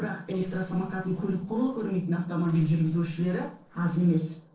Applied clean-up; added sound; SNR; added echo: neural separator model SepFormer DNS4.